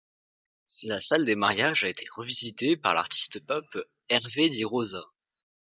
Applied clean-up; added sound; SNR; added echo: none; none; none; none.